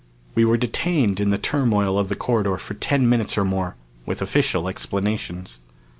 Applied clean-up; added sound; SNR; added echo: none; none; none; none.